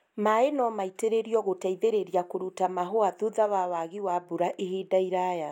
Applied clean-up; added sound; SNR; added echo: none; none; none; none.